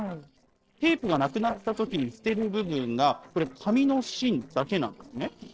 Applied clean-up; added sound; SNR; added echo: neural separator model SepFormer DNS4.